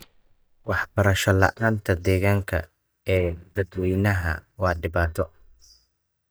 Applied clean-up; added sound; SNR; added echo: neural mask model DeepFilterNet 3.